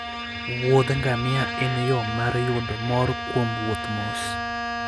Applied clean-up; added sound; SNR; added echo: none; Bowed string instrument; 5 dB; none.